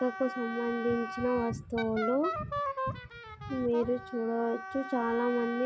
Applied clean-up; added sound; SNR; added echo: none; Wind instrument, woodwind instrument; 7 dB; none.